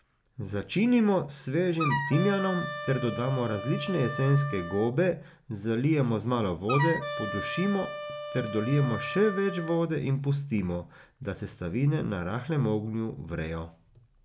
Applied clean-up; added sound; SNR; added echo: none; Wind instrument, woodwind instrument; 8 dB; none.